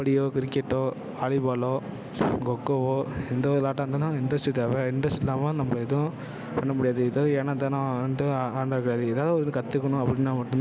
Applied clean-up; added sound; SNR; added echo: none; none; none; none.